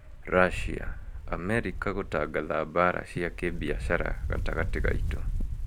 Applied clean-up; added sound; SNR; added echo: none; Wind; 2 dB; none.